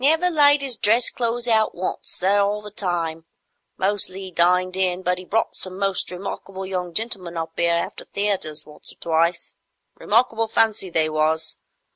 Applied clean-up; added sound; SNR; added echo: none; none; none; none.